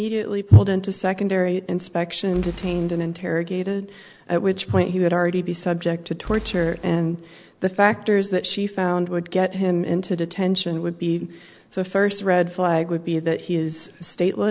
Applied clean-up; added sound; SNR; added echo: none; Boom; 18 dB; none.